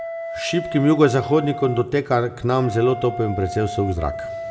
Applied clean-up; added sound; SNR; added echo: none; Wind instrument, woodwind instrument; 10 dB; reverberation time 1.4 s.